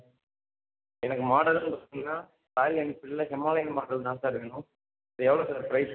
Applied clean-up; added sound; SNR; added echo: none; none; none; none.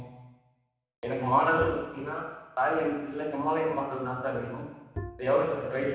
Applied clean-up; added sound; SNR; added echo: none; Bowed string instrument; 10 dB; reverberation time 1.1 s.